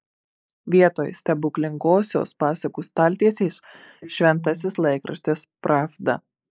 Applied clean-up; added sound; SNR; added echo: neural mask model Resemble Enhance denoiser.